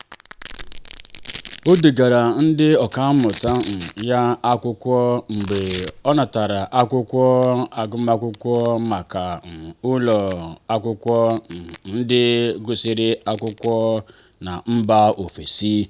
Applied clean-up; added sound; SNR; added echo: none; Domestic sounds, home sounds; 18 dB; none.